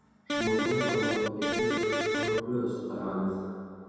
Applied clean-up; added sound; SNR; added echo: none; Electric guitar; -5 dB; reverberation time 2.1 s.